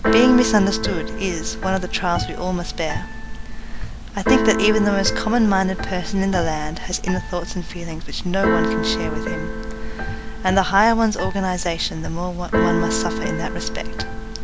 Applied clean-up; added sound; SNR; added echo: none; Keyboard (musical); 1 dB; none.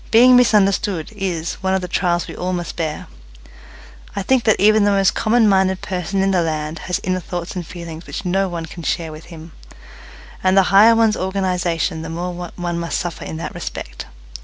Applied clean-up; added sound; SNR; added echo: none; none; none; none.